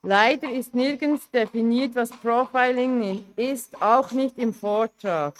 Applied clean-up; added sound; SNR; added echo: neural mask model RNNoise.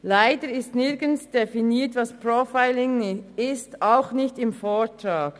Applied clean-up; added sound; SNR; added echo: none; none; none; none.